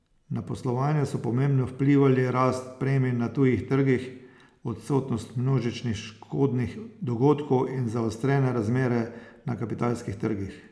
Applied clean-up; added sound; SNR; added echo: none; none; none; none.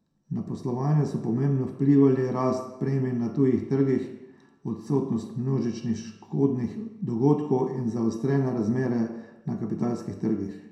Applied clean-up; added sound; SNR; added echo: none; none; none; reverberation time 0.6 s.